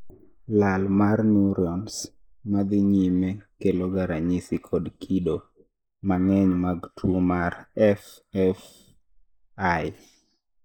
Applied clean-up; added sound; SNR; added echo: neural mask model Resemble Enhance denoiser.